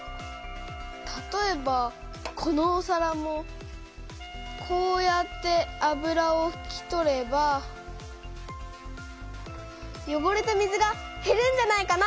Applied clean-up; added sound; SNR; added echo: none; Wind instrument, woodwind instrument; 17 dB; none.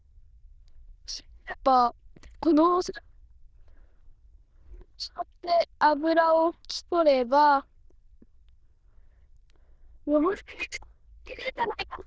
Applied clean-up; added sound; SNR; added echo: neural diffusion model UNIVERSE++.